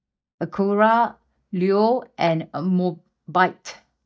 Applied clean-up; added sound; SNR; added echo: neural mask model DeepFilterNet 3.